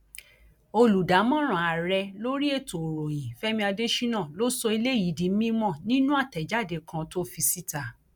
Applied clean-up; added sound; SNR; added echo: none; none; none; none.